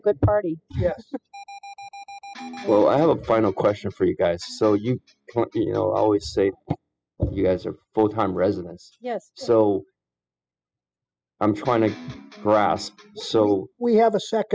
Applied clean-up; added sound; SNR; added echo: classical method spectral subtraction.